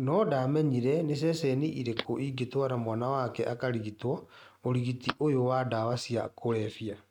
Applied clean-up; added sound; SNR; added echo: neural mask model RNNoise.